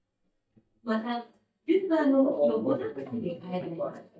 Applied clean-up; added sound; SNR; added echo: neural mask model DeepFilterNet 3.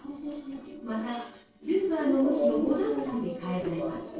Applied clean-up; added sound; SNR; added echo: neural separator model SepFormer DNS4.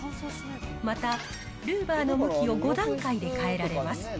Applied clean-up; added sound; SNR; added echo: none; none; none; none.